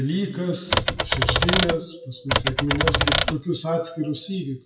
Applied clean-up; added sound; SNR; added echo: classical method WPE with log-MMSE.